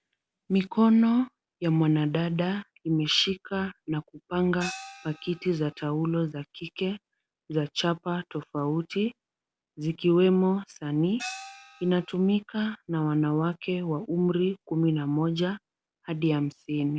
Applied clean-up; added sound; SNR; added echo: none; Gong; 14 dB; none.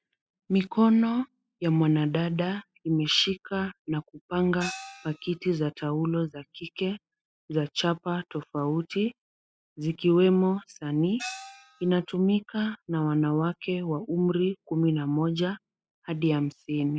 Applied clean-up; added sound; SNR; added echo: classical method spectral subtraction.